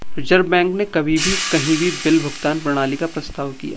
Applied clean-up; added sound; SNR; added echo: none; Hi-hat; 11 dB; none.